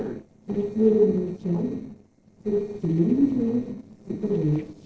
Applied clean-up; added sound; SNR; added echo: neural separator model SepFormer DNS4.